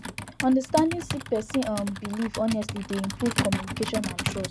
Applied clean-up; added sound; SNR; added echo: none; Computer keyboard; 5 dB; none.